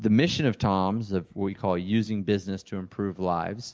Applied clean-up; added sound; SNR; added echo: none; none; none; none.